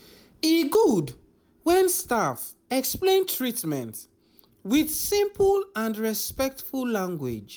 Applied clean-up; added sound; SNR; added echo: none; none; none; none.